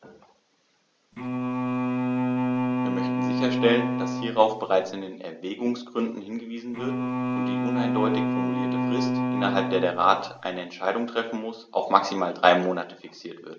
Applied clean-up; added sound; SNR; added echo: none; Bowed string instrument; -1 dB; none.